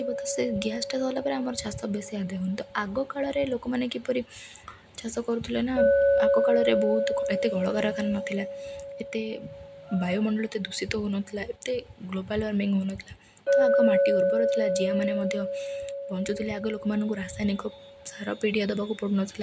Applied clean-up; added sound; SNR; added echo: none; Chink, clink; 0 dB; none.